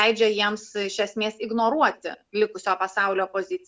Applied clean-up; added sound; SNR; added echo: none; none; none; none.